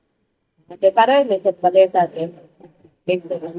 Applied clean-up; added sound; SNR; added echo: neural mask model DeepFilterNet 3.